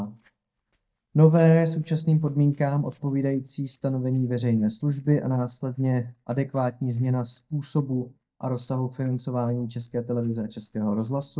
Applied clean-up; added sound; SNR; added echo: neural mask model DeepFilterNet 3.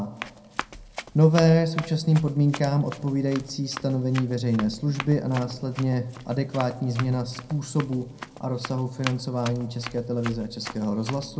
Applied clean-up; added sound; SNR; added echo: none; Run; 14 dB; reverberation time 0.2 s.